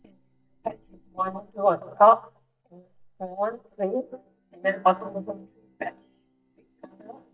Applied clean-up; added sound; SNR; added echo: neural mask model DeepFilterNet 3.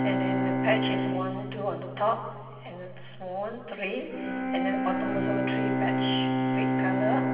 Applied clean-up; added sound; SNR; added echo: none; Bowed string instrument; -4 dB; reverberation time 2.1 s.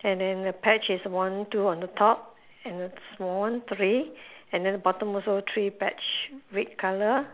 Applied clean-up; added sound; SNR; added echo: none; none; none; none.